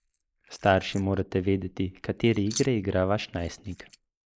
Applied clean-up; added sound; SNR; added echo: neural mask model Resemble Enhance denoiser.